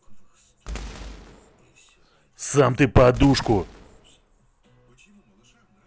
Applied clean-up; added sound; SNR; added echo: none; Boom; 16 dB; none.